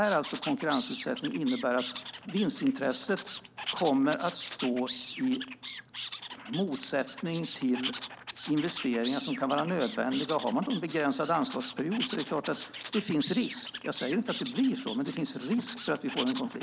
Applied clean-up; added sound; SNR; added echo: neural mask model Resemble Enhance denoiser.